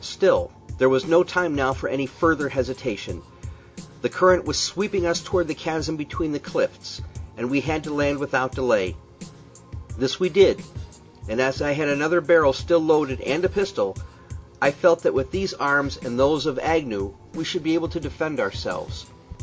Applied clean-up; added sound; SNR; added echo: none; Drum kit; 15 dB; none.